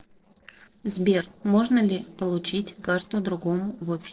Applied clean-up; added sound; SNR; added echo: neural separator model SepFormer DNS4.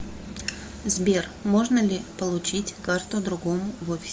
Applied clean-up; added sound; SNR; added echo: none; none; none; none.